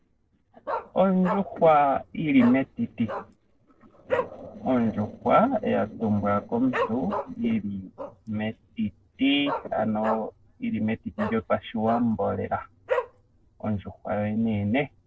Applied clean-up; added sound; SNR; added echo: neural separator model SepFormer DNS4.